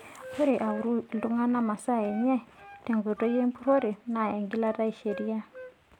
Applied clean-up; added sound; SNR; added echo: none; Wind instrument, woodwind instrument; 18 dB; none.